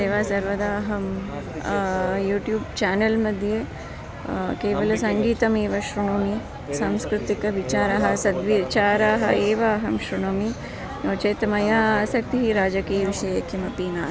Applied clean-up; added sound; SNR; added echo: none; none; none; none.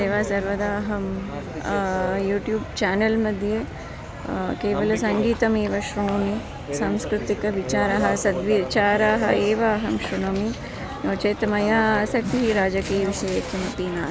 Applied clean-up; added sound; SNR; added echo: none; Dog; 18 dB; none.